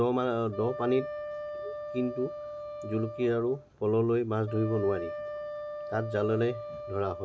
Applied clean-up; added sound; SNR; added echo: none; Wind instrument, woodwind instrument; 9 dB; none.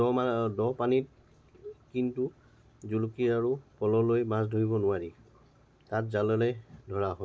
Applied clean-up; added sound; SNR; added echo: none; none; none; none.